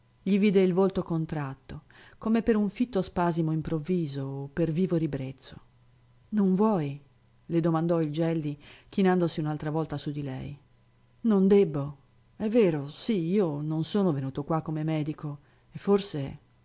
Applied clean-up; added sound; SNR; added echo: none; none; none; none.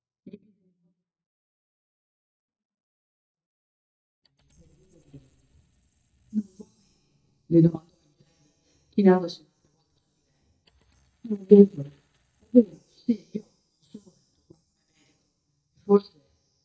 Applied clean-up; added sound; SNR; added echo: neural mask model DeepFilterNet 3.